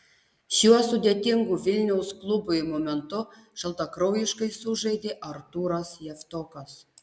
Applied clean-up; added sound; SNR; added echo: none; none; none; none.